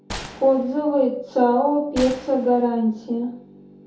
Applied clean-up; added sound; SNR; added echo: none; Gunshot, gunfire; 18 dB; reverberation time 0.5 s.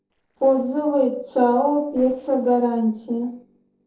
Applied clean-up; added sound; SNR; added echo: neural separator model SepFormer DNS4.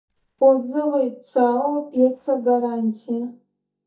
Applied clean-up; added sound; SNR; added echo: neural mask model DeepFilterNet 3.